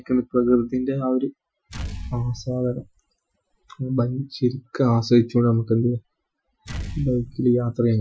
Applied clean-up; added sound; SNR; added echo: classical method Wiener filter.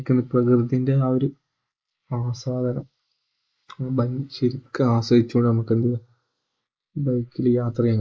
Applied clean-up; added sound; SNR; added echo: neural mask model Resemble Enhance denoiser.